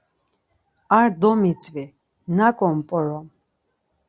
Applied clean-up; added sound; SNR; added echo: none; none; none; none.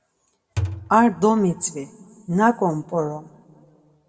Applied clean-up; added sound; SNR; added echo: none; Thump, thud; 7 dB; reverberation time 1.5 s.